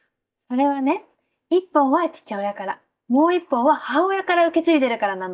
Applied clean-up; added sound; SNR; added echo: neural mask model DeepFilterNet 3.